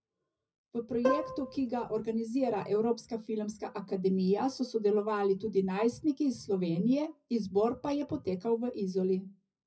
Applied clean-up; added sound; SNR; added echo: classical method WPE with log-MMSE.